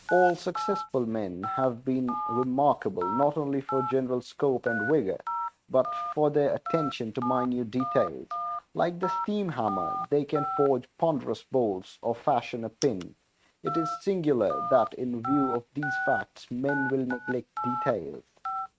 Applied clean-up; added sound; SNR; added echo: neural mask model RNNoise.